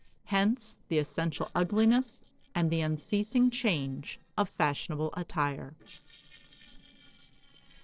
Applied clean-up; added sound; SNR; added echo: neural separator model SepFormer DNS4.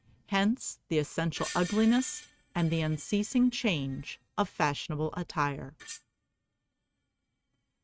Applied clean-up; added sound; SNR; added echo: neural mask model RNNoise.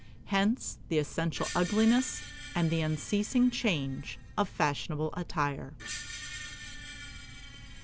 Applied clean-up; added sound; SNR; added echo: none; Screech; 15 dB; none.